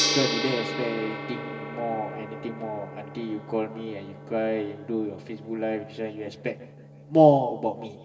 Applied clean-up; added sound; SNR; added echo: none; Gong; 7 dB; reverberation time 1.3 s.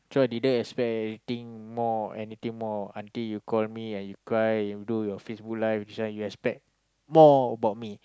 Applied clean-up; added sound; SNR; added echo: none; none; none; none.